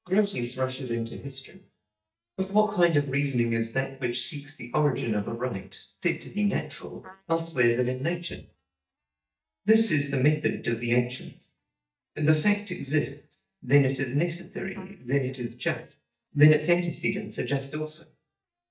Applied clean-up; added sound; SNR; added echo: neural mask model DeepFilterNet 3.